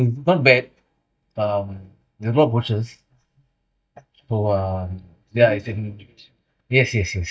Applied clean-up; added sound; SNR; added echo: neural mask model DeepFilterNet 3.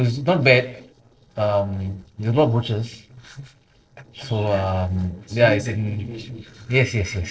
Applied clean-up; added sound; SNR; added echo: neural separator model SepFormer DNS4.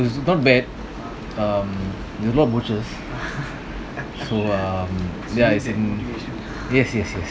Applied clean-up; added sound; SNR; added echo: none; none; none; none.